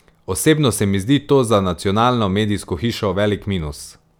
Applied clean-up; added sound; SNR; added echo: none; none; none; none.